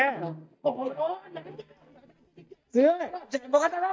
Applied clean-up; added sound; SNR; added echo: neural mask model DeepFilterNet 3.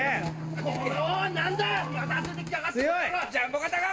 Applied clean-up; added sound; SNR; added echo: none; Bird vocalization, bird call, bird song; 13 dB; reverberation time 2.1 s.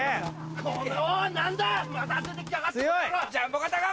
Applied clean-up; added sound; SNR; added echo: none; none; none; none.